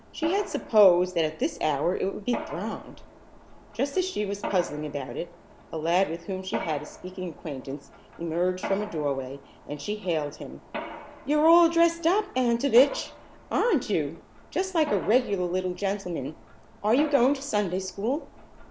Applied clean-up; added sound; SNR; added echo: none; Mechanisms; 14 dB; none.